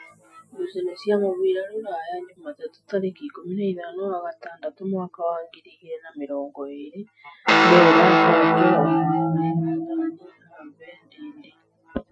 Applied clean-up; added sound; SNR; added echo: classical method Wiener filter.